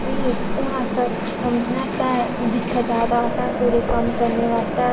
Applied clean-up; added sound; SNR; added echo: none; Mechanisms; 2 dB; reverberation time 2.9 s.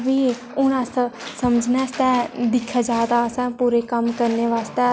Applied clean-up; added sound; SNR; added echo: none; none; none; none.